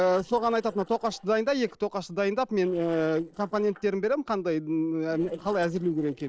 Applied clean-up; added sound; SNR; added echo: neural separator model SepFormer DNS4.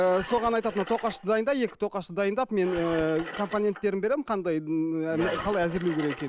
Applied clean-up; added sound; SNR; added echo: none; Engine; 14 dB; none.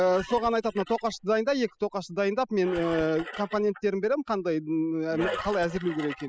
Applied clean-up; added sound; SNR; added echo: classical method spectral subtraction.